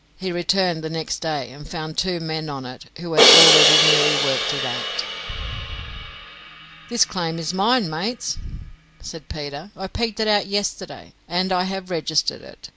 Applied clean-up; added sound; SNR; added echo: none; Crash cymbal; -1 dB; none.